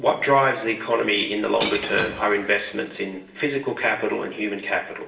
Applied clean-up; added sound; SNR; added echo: none; Shatter / Crushing; 11 dB; reverberation time 0.9 s.